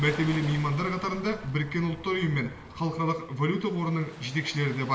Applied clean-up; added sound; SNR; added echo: none; Waves, surf; 18 dB; reverberation time 1.5 s.